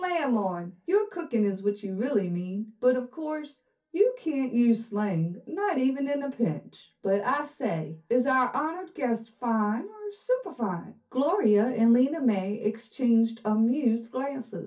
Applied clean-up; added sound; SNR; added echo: none; none; none; reverberation time 0.3 s.